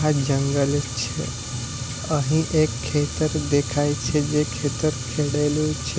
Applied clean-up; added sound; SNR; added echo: none; Fire; 6 dB; none.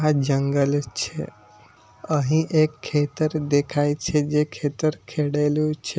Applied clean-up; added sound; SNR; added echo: none; none; none; none.